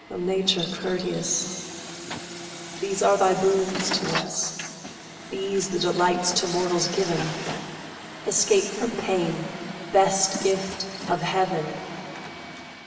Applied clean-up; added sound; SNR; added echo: none; Truck; 10 dB; reverberation time 2.3 s.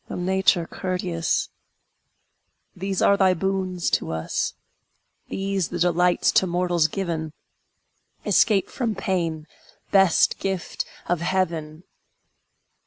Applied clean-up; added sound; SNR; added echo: none; none; none; none.